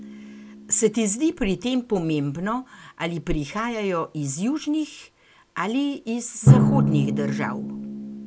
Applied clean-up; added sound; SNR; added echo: none; Drum; 0 dB; none.